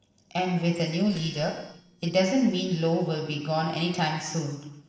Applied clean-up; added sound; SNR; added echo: neural separator model SepFormer DNS4.